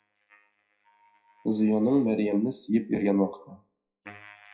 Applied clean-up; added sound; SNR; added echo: classical method WPE with log-MMSE.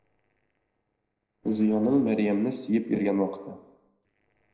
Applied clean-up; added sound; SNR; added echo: neural separator model SepFormer DNS4.